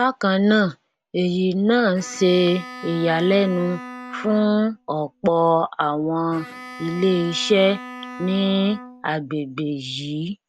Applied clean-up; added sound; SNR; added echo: none; Bowed string instrument; 16 dB; none.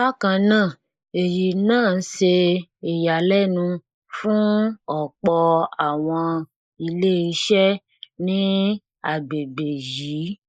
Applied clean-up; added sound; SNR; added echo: neural mask model Resemble Enhance denoiser.